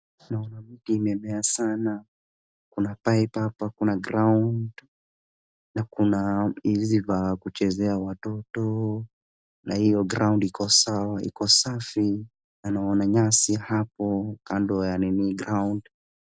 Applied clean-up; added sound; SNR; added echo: none; none; none; none.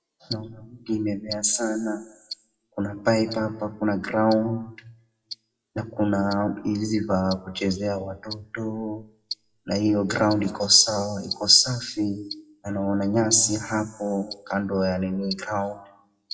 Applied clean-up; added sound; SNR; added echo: classical method WPE with log-MMSE.